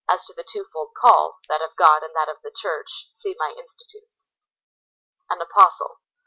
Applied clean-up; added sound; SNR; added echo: none; none; none; none.